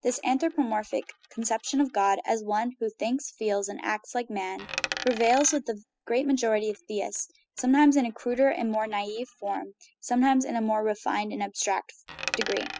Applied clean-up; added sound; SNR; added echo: classical method spectral subtraction.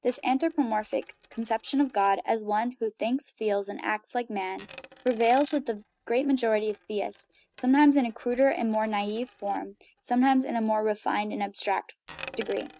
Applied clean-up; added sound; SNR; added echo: neural mask model RNNoise.